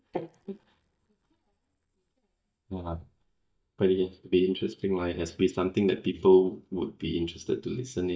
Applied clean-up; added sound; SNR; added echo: neural mask model DeepFilterNet 3.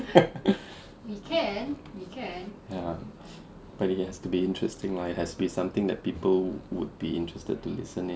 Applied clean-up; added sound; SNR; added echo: none; none; none; none.